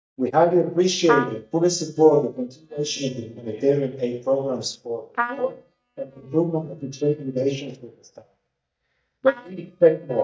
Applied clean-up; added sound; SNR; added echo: neural mask model DeepFilterNet 3.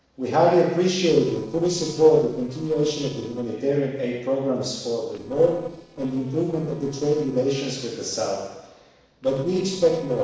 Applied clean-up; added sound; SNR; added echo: neural separator model SepFormer DNS4.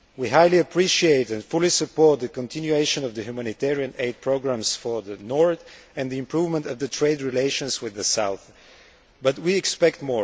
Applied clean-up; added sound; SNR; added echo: none; none; none; none.